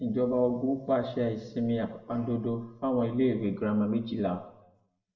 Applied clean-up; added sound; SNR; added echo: none; none; none; reverberation time 0.7 s.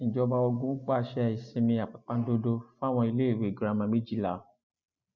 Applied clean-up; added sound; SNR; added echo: none; none; none; none.